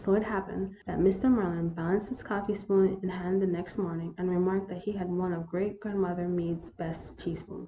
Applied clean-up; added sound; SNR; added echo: none; none; none; none.